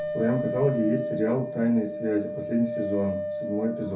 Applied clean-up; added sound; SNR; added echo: none; Wind instrument, woodwind instrument; 5 dB; reverberation time 0.3 s.